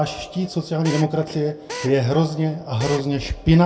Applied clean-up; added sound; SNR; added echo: none; Drill; 14 dB; reverberation time 0.2 s.